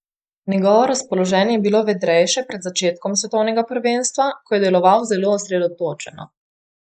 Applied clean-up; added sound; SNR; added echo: neural mask model Resemble Enhance denoiser.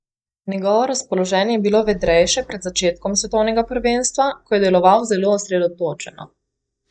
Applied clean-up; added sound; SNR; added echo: neural mask model DeepFilterNet 3.